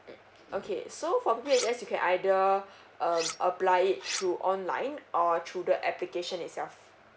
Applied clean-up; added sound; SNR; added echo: none; Cutlery, silverware; 9 dB; none.